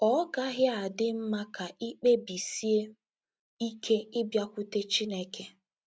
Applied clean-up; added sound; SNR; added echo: none; none; none; none.